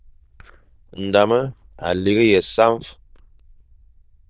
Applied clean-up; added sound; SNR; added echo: neural diffusion model UNIVERSE++.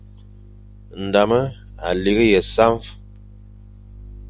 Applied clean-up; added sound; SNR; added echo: none; none; none; none.